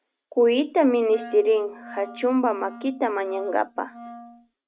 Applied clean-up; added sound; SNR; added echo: neural mask model RNNoise.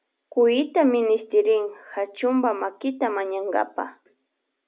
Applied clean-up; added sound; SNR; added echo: none; none; none; none.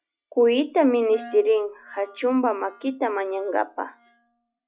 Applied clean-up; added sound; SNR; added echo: classical method log-MMSE.